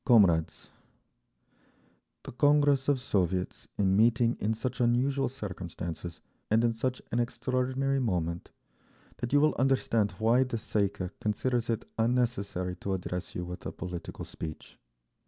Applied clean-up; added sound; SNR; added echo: none; none; none; none.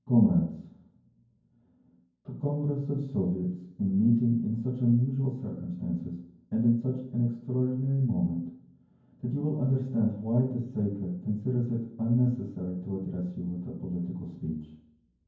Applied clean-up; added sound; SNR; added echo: none; none; none; reverberation time 0.9 s.